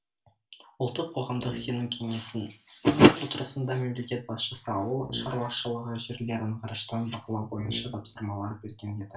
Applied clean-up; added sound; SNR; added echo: none; Brass instrument; 14 dB; reverberation time 0.2 s.